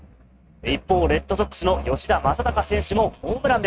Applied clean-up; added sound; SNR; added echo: neural mask model RNNoise.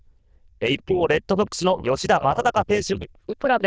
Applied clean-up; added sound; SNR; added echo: neural diffusion model UNIVERSE++.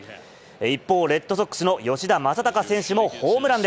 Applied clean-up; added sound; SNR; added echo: none; none; none; none.